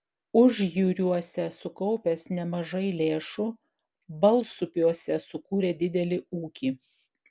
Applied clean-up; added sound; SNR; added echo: none; none; none; none.